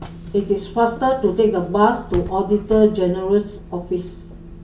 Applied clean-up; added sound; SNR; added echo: none; Bus / Engine; 15 dB; reverberation time 0.2 s.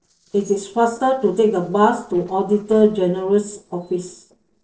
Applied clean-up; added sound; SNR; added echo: neural separator model SepFormer DNS4.